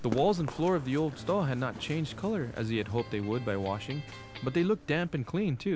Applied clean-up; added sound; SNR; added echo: none; Run + Electric guitar; 14 dB; none.